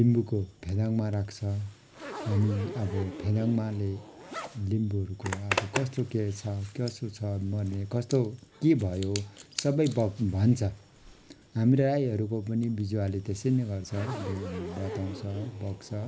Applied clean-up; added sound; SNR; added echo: none; Zipper (clothing); 13 dB; none.